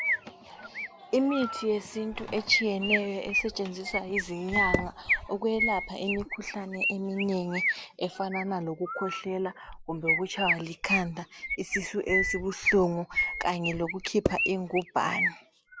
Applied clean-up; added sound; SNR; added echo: none; Percussion + Chirp, tweet; 2 dB; none.